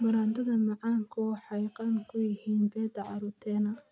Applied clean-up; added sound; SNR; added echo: none; none; none; none.